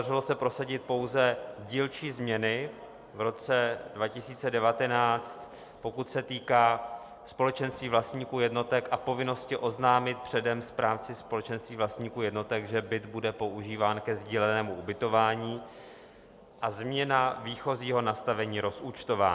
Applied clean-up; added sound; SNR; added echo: none; none; none; none.